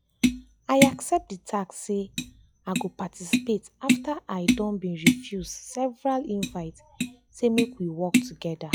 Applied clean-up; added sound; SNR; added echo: classical method log-MMSE.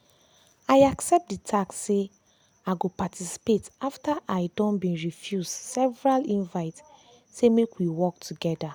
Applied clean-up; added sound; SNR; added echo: none; none; none; none.